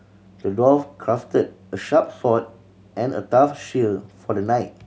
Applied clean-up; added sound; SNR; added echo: none; none; none; none.